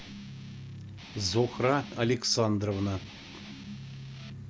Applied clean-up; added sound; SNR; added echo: none; Guitar; 13 dB; none.